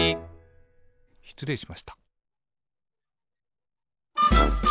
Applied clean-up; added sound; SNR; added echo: none; none; none; none.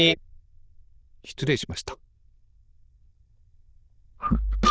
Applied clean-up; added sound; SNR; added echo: neural diffusion model UNIVERSE++.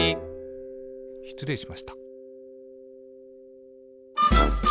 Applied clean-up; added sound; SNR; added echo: none; Mallet percussion; 14 dB; none.